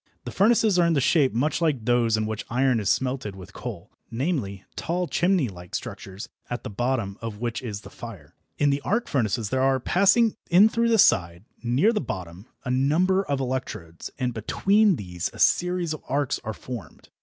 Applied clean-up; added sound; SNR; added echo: none; none; none; none.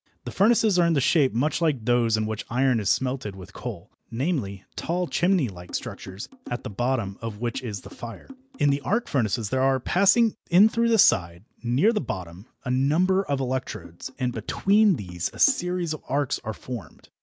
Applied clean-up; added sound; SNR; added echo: none; Drum; 19 dB; none.